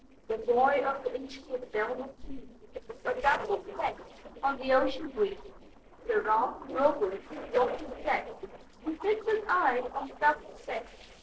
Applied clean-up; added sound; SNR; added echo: neural separator model SepFormer DNS4.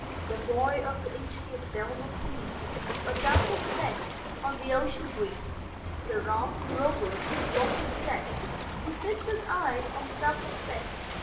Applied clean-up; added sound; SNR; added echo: none; Waves, surf; 1 dB; reverberation time 0.9 s.